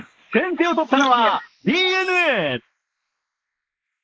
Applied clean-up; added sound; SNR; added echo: neural mask model Resemble Enhance denoiser.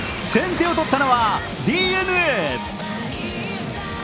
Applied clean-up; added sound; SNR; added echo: none; none; none; none.